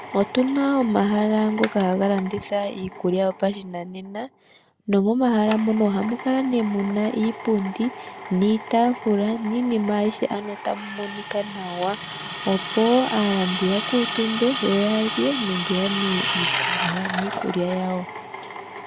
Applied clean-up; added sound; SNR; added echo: none; Drill; 6 dB; none.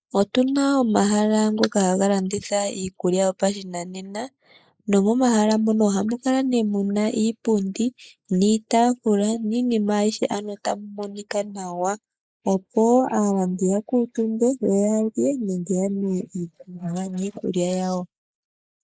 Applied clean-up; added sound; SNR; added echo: neural mask model Resemble Enhance denoiser.